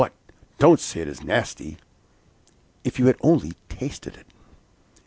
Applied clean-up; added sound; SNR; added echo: none; none; none; none.